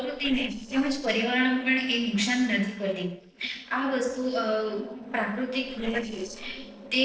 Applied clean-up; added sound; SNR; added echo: neural separator model SepFormer DNS4.